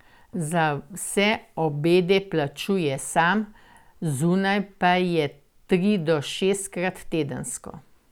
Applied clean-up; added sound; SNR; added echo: none; none; none; none.